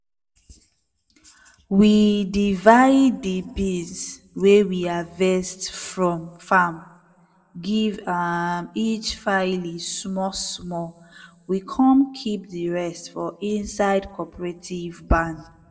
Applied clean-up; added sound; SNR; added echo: none; none; none; reverberation time 0.3 s.